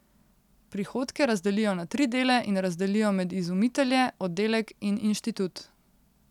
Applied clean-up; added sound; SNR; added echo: none; none; none; none.